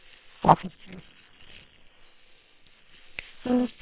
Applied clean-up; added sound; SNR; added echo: neural separator model SepFormer WHAM!.